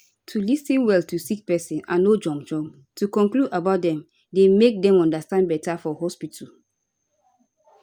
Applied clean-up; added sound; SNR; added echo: none; none; none; none.